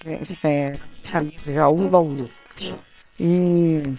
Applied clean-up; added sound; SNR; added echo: neural separator model SepFormer WHAM!.